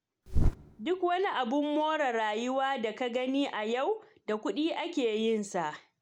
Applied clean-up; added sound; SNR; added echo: none; Bird; 2 dB; none.